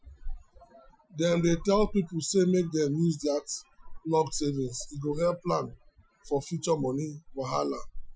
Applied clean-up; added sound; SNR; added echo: classical method Wiener filter.